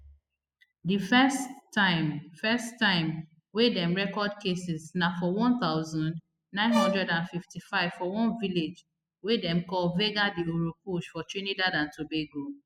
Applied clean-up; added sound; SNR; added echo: classical method spectral subtraction.